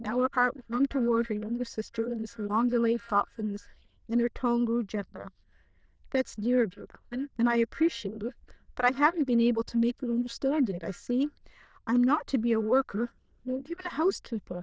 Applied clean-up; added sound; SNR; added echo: neural diffusion model UNIVERSE++.